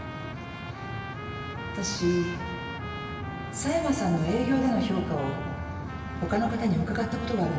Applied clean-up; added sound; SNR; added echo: none; Trumpet; 12 dB; reverberation time 1.3 s.